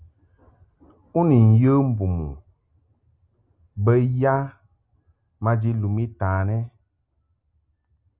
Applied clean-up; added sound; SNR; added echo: none; none; none; none.